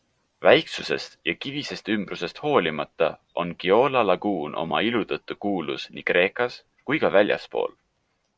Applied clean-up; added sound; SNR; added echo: none; none; none; none.